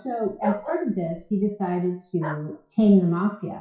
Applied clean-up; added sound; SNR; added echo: classical method WPE with log-MMSE.